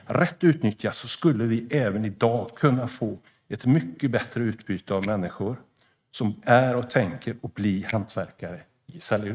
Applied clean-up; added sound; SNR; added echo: neural mask model RNNoise.